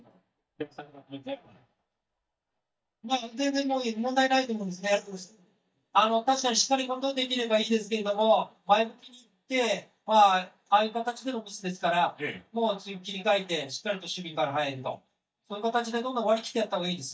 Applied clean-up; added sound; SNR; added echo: neural mask model DeepFilterNet 3.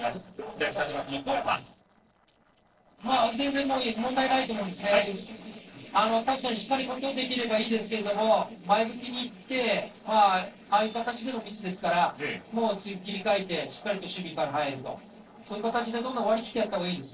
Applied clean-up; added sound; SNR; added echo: neural separator model SepFormer DNS4.